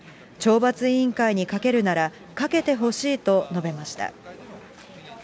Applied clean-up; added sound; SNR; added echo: none; none; none; none.